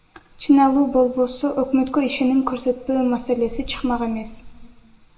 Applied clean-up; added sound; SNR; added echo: none; none; none; reverberation time 0.5 s.